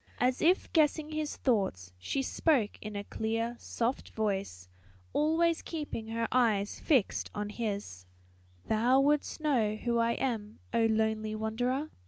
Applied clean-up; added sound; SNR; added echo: none; none; none; none.